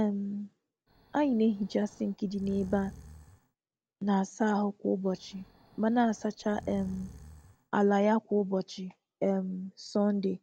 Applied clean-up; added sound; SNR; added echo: none; Breathing; 19 dB; none.